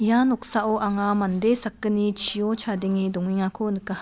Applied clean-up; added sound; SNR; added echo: none; none; none; none.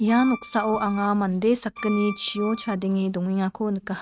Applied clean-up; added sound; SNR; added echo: neural mask model RNNoise.